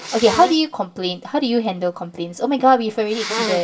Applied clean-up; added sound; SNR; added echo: none; Sneeze; 11 dB; reverberation time 0.2 s.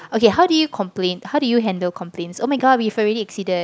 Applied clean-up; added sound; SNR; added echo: none; none; none; none.